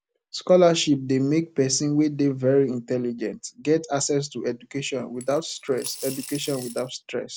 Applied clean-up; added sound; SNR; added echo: none; Coin (dropping) / Glass; 15 dB; none.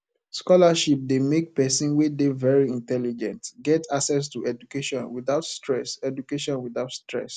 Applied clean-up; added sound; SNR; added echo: none; none; none; none.